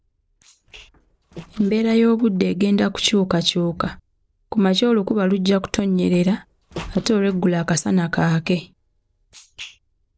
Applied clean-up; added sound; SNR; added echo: neural separator model SepFormer DNS4.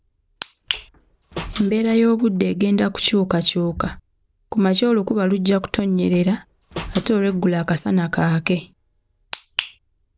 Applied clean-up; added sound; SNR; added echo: none; Slam; 18 dB; none.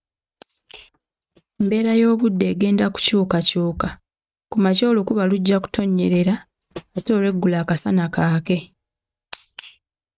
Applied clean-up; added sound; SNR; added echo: neural mask model RNNoise.